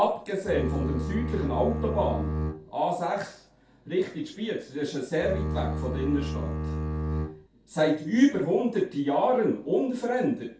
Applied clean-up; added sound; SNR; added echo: none; Bowed string instrument; 2 dB; reverberation time 0.3 s.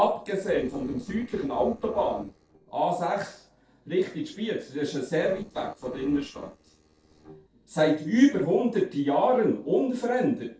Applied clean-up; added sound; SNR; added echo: neural separator model SepFormer DNS4.